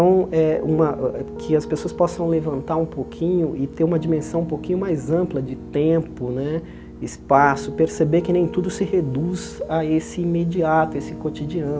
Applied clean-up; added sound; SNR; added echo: none; Piano; 12 dB; none.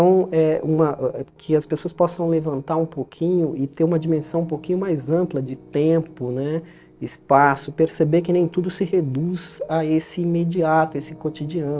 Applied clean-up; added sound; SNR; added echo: neural separator model SepFormer DNS4.